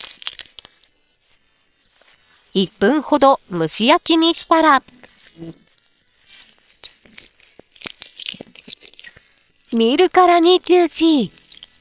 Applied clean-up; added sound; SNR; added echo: neural separator model SepFormer WHAM!.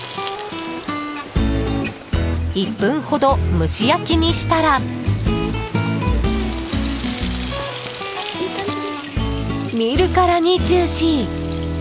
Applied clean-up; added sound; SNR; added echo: none; none; none; none.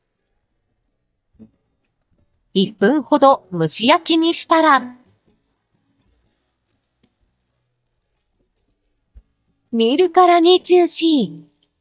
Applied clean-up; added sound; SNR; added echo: neural mask model DeepFilterNet 3.